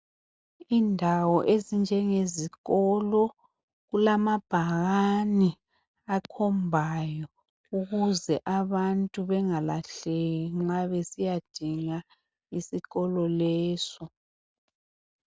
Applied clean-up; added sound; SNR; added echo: none; none; none; none.